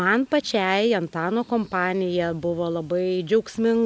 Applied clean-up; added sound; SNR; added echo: none; none; none; none.